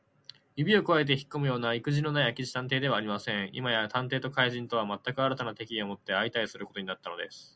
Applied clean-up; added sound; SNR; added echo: none; none; none; none.